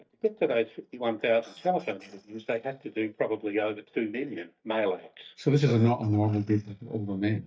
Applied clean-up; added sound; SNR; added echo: neural mask model DeepFilterNet 3.